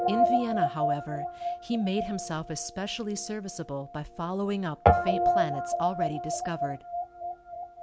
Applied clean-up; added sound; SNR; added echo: none; Guitar; -4 dB; none.